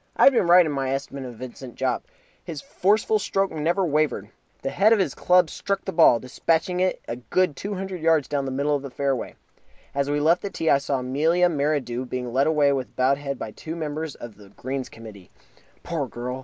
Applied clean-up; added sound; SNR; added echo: none; none; none; none.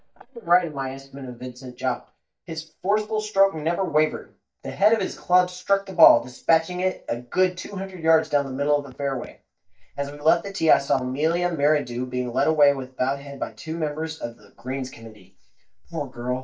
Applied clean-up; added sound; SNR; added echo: neural mask model DeepFilterNet 3.